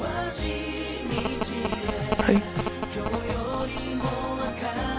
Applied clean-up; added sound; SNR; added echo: none; Telephone; 5 dB; none.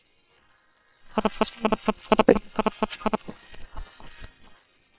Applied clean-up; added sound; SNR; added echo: neural separator model SepFormer WHAM!.